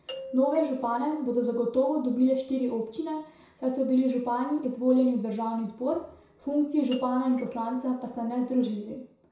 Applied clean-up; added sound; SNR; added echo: none; Doorbell; 16 dB; reverberation time 0.6 s.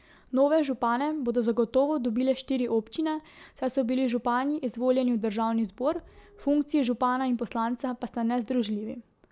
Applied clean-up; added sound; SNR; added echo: none; none; none; none.